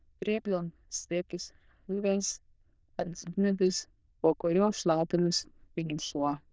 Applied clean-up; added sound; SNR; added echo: neural diffusion model UNIVERSE++.